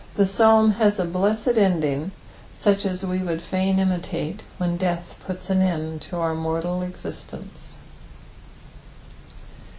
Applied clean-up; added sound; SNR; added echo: none; none; none; none.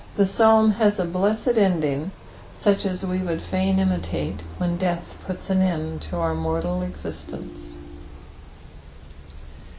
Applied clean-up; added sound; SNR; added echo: none; Fixed-wing aircraft, airplane + Ringtone; 14 dB; none.